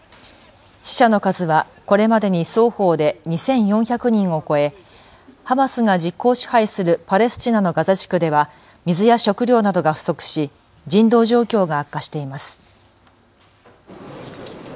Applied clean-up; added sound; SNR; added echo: none; none; none; none.